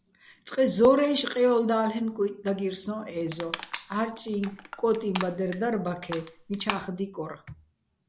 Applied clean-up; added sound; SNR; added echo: none; Crushing; 12 dB; none.